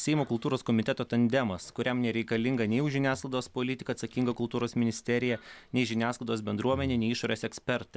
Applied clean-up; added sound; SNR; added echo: none; none; none; none.